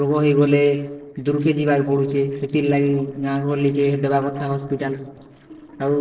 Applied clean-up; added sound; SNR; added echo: neural separator model SepFormer DNS4.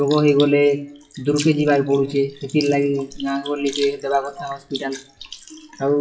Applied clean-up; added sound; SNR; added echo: classical method WPE with log-MMSE.